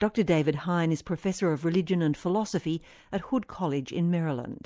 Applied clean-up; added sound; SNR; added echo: none; none; none; none.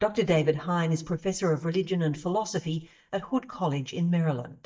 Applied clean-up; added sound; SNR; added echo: neural mask model DeepFilterNet 3.